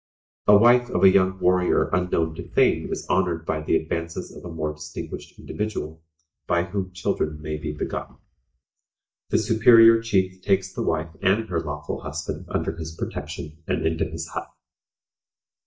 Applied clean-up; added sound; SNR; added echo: neural mask model DeepFilterNet 3.